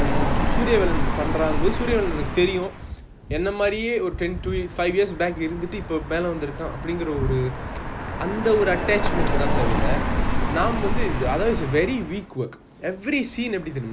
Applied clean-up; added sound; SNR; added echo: none; Car passing by; 0 dB; none.